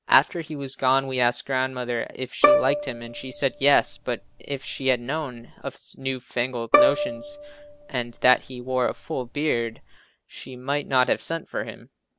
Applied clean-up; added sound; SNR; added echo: none; Bowed string instrument; 1 dB; none.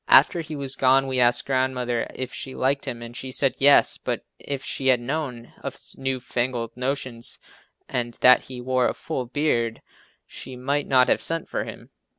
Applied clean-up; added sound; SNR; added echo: none; none; none; none.